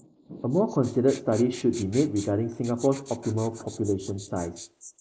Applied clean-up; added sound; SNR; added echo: neural mask model Resemble Enhance denoiser.